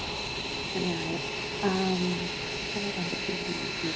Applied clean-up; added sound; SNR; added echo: none; Fixed-wing aircraft, airplane; 0 dB; none.